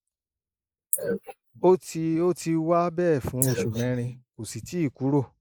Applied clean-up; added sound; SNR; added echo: neural mask model Resemble Enhance denoiser.